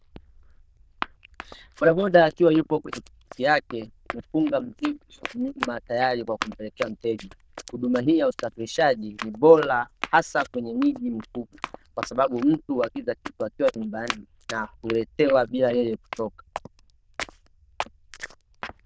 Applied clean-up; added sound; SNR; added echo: neural diffusion model UNIVERSE++.